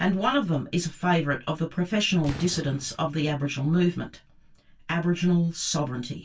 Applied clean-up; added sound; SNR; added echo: none; Fireworks; 15 dB; reverberation time 0.1 s.